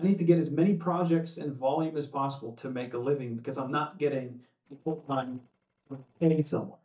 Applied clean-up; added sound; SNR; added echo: neural mask model DeepFilterNet 3.